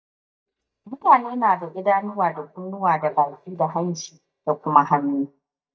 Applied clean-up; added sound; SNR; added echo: neural mask model DeepFilterNet 3.